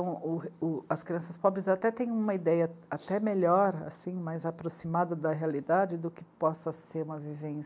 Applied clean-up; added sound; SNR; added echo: none; none; none; none.